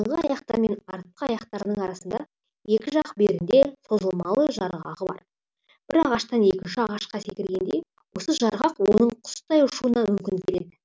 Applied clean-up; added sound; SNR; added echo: none; none; none; none.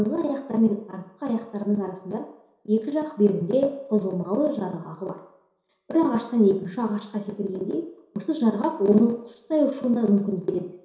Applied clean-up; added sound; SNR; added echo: none; none; none; reverberation time 0.7 s.